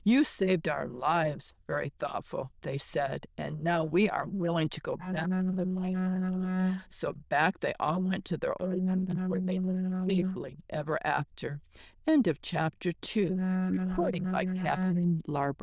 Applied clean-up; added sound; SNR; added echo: neural diffusion model UNIVERSE++.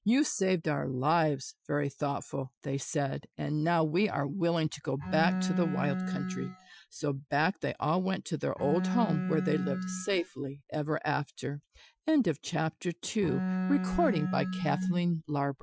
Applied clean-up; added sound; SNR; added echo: classical method Wiener filter.